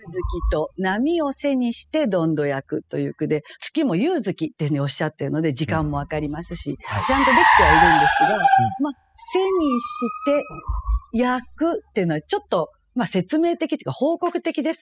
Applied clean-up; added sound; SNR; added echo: classical method spectral subtraction.